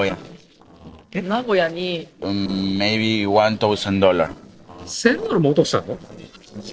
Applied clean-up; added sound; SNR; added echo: neural separator model SepFormer DNS4.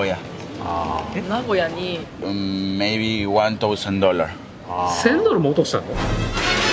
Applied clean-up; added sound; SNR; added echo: none; none; none; none.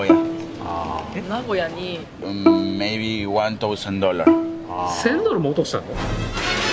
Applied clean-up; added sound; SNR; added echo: none; Bowed string instrument; 0 dB; none.